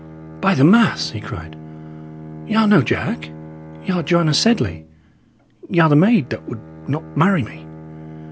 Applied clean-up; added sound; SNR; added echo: none; Bowed string instrument; 16 dB; none.